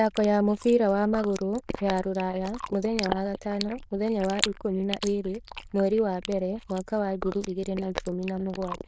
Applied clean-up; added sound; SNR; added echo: neural diffusion model UNIVERSE++.